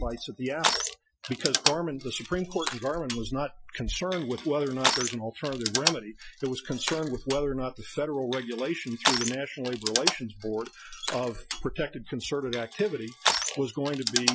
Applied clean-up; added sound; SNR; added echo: classical method Wiener filter.